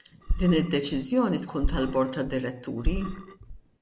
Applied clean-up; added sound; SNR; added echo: none; Burping, eructation; 3 dB; none.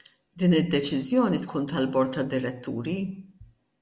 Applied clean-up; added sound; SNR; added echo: none; none; none; none.